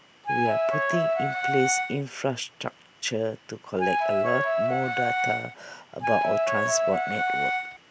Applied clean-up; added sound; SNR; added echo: none; Wind instrument, woodwind instrument; -5 dB; none.